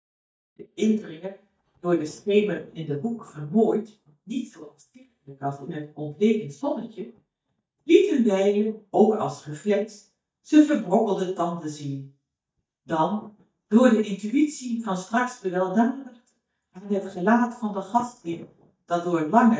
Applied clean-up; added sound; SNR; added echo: neural mask model DeepFilterNet 3.